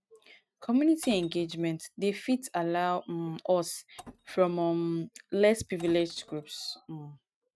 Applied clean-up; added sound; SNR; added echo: neural mask model RNNoise.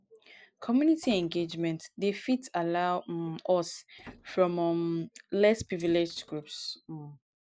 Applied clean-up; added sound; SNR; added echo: neural mask model Resemble Enhance denoiser.